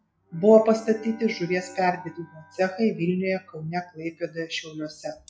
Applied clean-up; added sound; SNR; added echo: classical method log-MMSE.